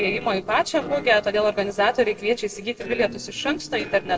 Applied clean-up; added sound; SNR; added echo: neural separator model SepFormer DNS4.